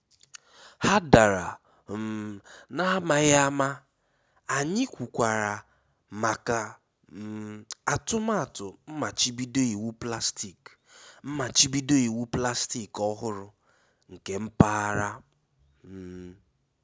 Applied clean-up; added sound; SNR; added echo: none; none; none; none.